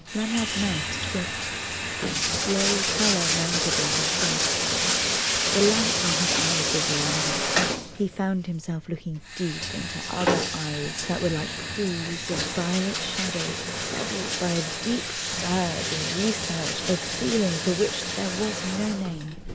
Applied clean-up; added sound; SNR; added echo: none; Bathtub (filling or washing); -2 dB; none.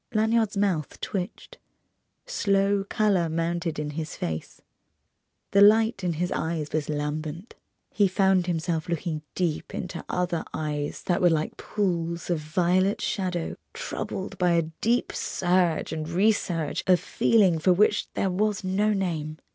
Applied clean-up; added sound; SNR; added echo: none; none; none; none.